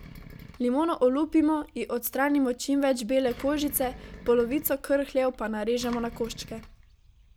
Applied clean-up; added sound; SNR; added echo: none; Engine; 20 dB; none.